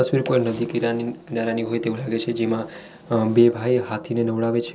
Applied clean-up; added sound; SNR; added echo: none; none; none; none.